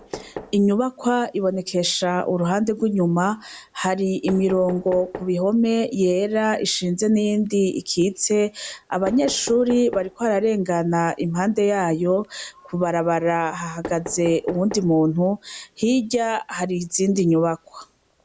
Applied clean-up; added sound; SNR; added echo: none; Knock; 19 dB; none.